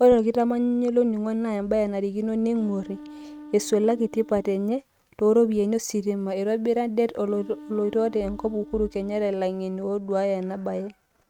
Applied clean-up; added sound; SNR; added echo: neural mask model RNNoise.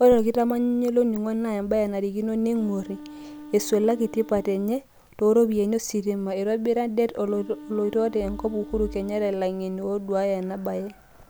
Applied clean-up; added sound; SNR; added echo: none; Wind instrument, woodwind instrument; 18 dB; none.